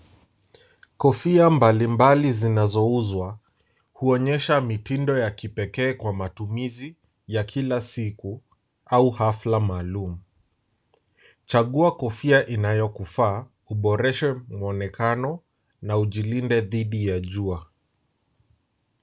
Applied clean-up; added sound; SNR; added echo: none; none; none; none.